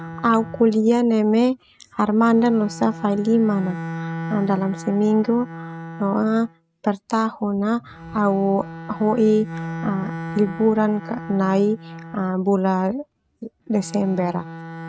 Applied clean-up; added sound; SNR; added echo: neural mask model RNNoise.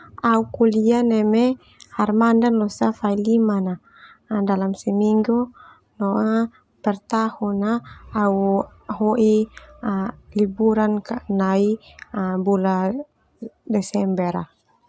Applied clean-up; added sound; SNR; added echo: none; none; none; none.